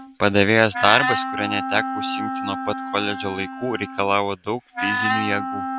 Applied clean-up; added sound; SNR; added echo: none; Wind instrument, woodwind instrument; 4 dB; none.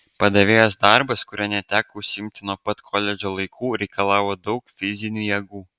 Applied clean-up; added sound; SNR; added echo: none; none; none; none.